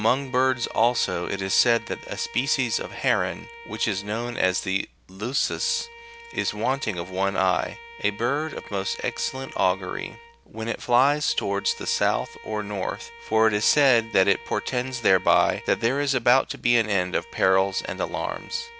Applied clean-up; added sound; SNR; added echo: none; Bowed string instrument; 19 dB; none.